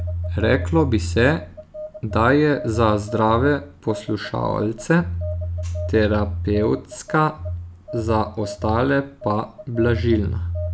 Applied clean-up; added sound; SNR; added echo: none; Telephone; 7 dB; none.